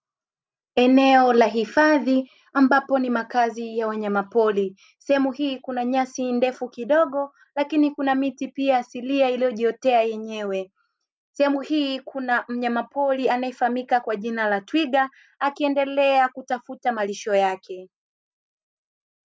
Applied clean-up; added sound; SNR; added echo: none; none; none; none.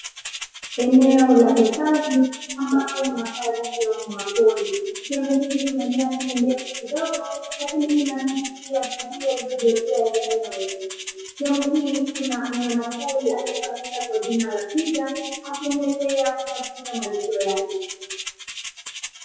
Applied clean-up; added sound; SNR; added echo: classical method WPE with log-MMSE.